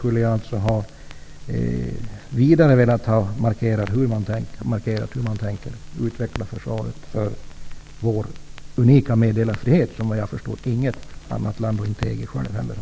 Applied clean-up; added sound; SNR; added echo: none; Crackle; 13 dB; none.